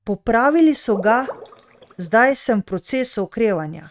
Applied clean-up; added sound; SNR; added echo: neural mask model RNNoise.